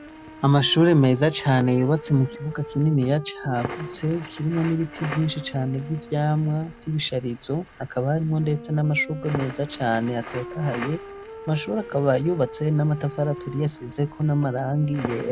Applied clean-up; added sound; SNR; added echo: none; Wind instrument, woodwind instrument + Crackle; 14 dB; none.